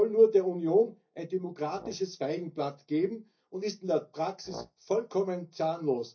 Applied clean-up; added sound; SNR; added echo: neural mask model DeepFilterNet 3.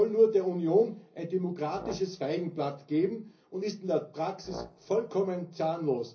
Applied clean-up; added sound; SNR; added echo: none; Brass instrument; 16 dB; reverberation time 0.5 s.